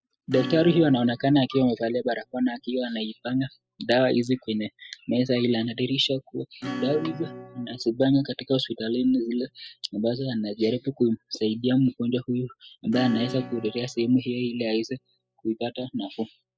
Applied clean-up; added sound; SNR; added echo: classical method spectral subtraction.